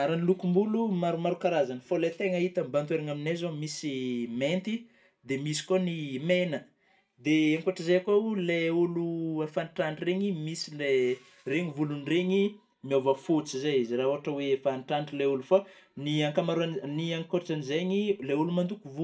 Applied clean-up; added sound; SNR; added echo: none; none; none; reverberation time 0.2 s.